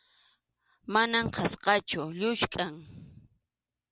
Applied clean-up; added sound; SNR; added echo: none; none; none; none.